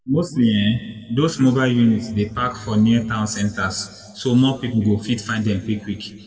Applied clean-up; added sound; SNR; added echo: none; none; none; reverberation time 1.5 s.